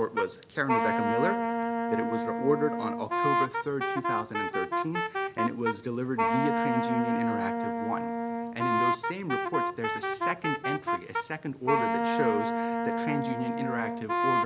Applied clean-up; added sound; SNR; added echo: none; Wind instrument, woodwind instrument; -3 dB; none.